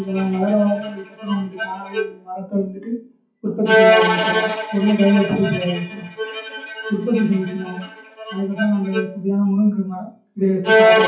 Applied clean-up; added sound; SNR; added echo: classical method WPE with log-MMSE.